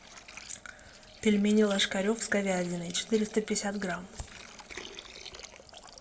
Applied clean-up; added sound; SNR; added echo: none; Water; 18 dB; reverberation time 1.0 s.